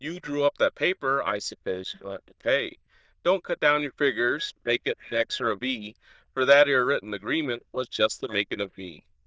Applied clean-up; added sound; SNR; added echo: neural diffusion model UNIVERSE++.